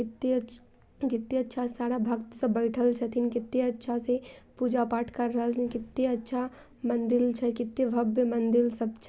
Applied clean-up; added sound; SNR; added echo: none; none; none; none.